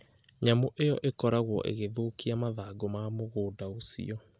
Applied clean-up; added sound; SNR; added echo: none; none; none; none.